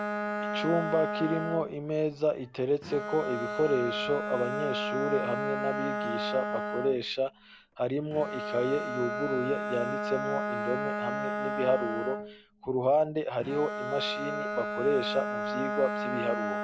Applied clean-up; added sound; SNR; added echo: none; Bowed string instrument; 3 dB; none.